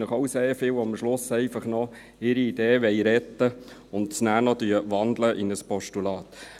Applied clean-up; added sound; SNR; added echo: none; none; none; none.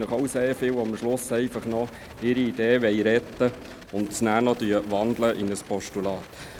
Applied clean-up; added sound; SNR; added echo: none; Rattle + Fire; 18 dB; none.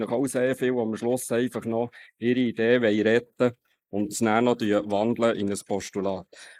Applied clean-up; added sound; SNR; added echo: neural mask model Resemble Enhance denoiser.